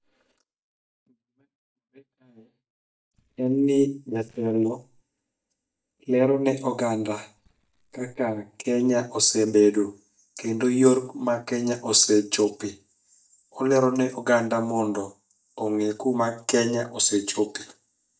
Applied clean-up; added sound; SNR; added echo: neural mask model DeepFilterNet 3.